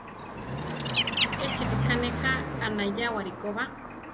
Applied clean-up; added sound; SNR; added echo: none; Car passing by + Bird; -3 dB; none.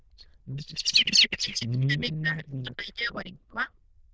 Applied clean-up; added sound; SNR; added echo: neural diffusion model UNIVERSE++.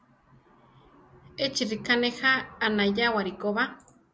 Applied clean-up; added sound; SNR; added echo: none; none; none; none.